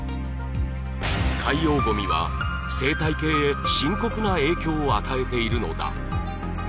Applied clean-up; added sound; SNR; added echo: none; none; none; none.